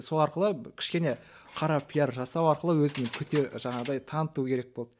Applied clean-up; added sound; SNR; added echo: none; Keys jangling; 19 dB; none.